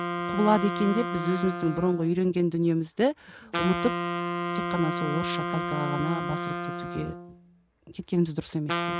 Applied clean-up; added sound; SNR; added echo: none; Wind instrument, woodwind instrument; 4 dB; none.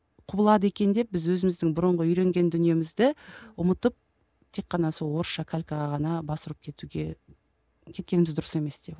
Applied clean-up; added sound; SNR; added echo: none; none; none; none.